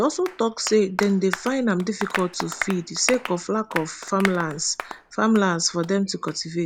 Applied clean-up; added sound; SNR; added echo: none; Applause; 11 dB; none.